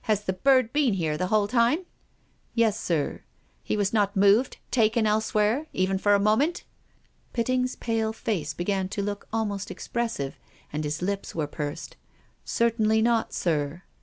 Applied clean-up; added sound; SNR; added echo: none; none; none; none.